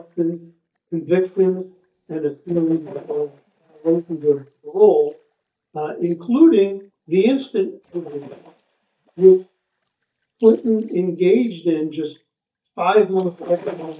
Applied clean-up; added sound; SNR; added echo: neural mask model DeepFilterNet 3.